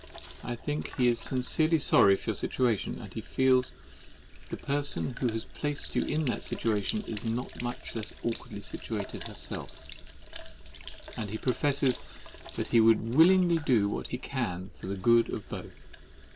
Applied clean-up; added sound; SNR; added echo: none; Sink (filling or washing); 14 dB; none.